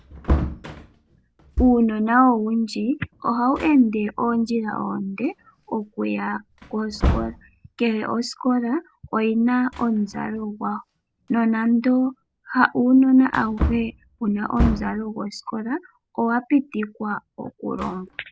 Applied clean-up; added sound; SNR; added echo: none; Wood; 9 dB; none.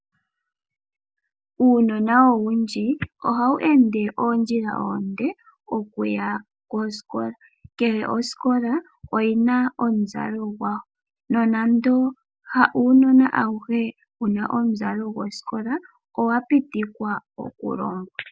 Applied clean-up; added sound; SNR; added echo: none; none; none; none.